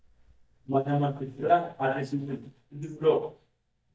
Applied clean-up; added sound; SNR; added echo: neural mask model DeepFilterNet 3.